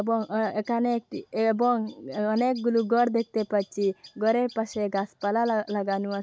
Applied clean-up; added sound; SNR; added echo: none; none; none; none.